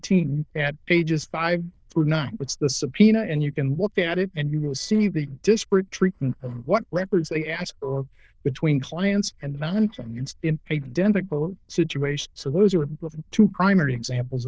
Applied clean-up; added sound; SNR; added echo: neural diffusion model UNIVERSE++.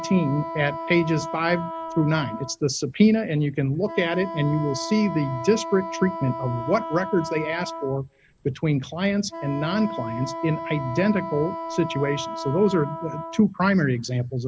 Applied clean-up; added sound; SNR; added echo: none; Wind instrument, woodwind instrument; 10 dB; none.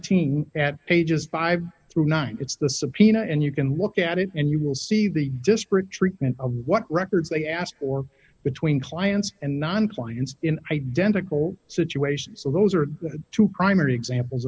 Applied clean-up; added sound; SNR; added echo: none; none; none; none.